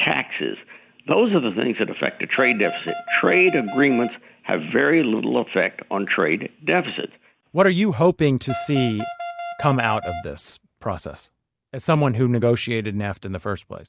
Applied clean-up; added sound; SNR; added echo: none; Wind instrument, woodwind instrument; 9 dB; none.